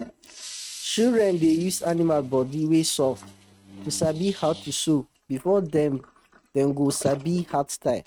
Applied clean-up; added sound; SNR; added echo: neural mask model RNNoise.